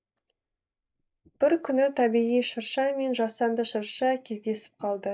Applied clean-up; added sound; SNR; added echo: neural mask model DeepFilterNet 3.